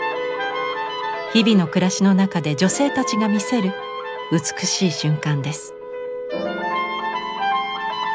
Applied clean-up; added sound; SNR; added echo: none; Wind instrument, woodwind instrument; 17 dB; none.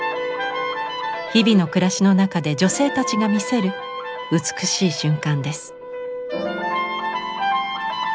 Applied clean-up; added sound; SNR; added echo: none; none; none; none.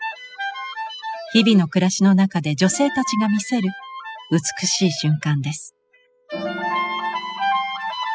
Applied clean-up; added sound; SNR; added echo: classical method spectral subtraction.